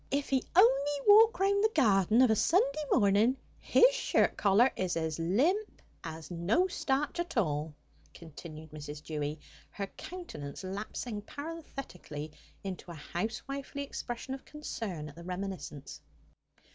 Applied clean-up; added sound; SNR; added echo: none; none; none; none.